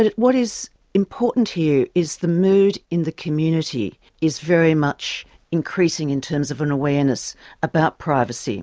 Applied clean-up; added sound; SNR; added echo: none; none; none; none.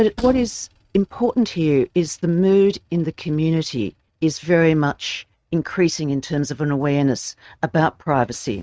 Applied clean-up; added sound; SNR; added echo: neural mask model RNNoise.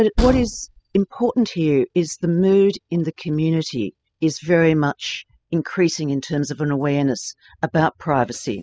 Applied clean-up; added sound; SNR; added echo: classical method spectral subtraction.